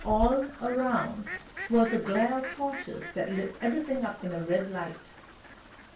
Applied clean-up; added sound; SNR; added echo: none; Fowl; 11 dB; reverberation time 0.2 s.